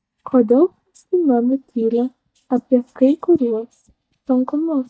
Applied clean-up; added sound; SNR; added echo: neural mask model DeepFilterNet 3.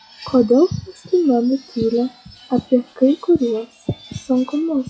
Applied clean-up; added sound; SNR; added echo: classical method log-MMSE.